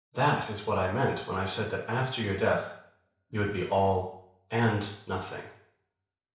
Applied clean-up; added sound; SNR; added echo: none; none; none; reverberation time 0.6 s.